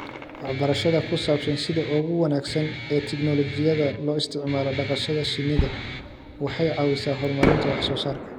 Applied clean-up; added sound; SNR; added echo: none; Fireworks + Guitar; 6 dB; none.